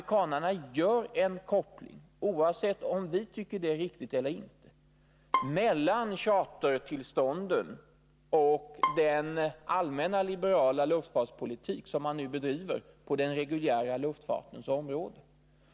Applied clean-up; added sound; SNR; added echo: none; Bowed string instrument; 7 dB; none.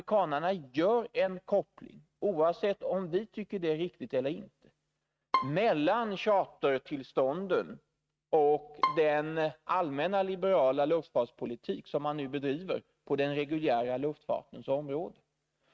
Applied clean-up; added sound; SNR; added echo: neural mask model RNNoise.